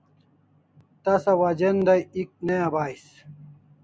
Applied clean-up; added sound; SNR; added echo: none; none; none; none.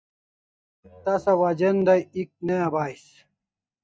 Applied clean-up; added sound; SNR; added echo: neural mask model DeepFilterNet 3.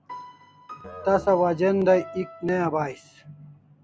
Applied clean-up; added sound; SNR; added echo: none; Musical instrument + Piano; 17 dB; none.